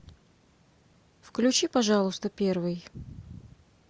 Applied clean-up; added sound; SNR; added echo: none; none; none; none.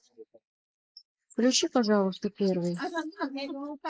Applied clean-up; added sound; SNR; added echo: neural mask model Resemble Enhance denoiser.